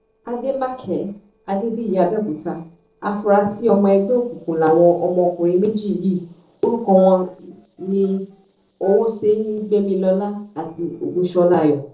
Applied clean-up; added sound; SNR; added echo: neural separator model SepFormer DNS4.